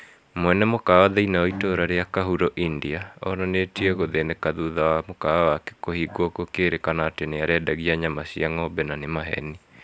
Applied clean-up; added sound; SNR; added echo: none; Bowed string instrument; 16 dB; none.